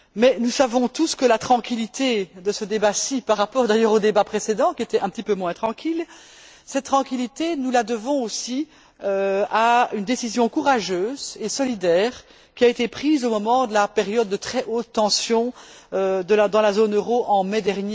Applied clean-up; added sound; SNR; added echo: none; none; none; none.